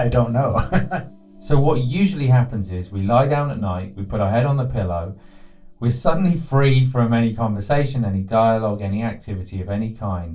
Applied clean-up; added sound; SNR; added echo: none; none; none; reverberation time 0.2 s.